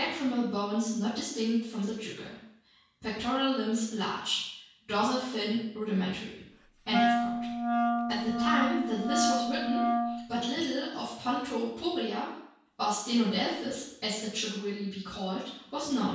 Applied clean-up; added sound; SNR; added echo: none; Wind instrument, woodwind instrument; -3 dB; reverberation time 0.6 s.